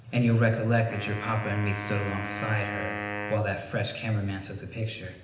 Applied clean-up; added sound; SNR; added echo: none; Wind instrument, woodwind instrument; 9 dB; reverberation time 0.8 s.